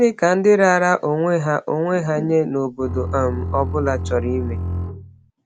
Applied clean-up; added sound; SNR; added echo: none; Bowed string instrument; 6 dB; none.